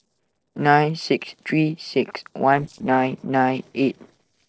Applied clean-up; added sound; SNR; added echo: neural separator model SepFormer DNS4.